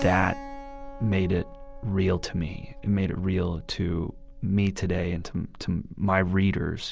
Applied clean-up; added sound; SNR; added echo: none; Keyboard (musical); 18 dB; none.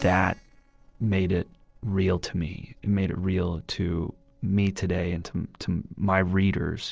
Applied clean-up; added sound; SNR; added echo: neural separator model SepFormer DNS4.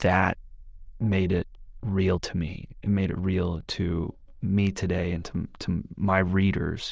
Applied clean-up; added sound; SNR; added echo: neural diffusion model UNIVERSE++.